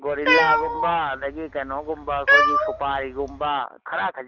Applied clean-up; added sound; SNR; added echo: none; Cat; -4 dB; none.